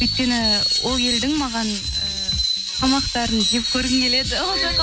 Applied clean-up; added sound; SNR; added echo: none; Screech; 0 dB; none.